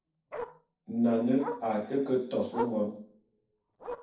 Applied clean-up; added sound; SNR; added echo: neural separator model SepFormer DNS4.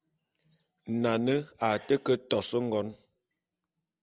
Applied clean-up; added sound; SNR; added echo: none; none; none; none.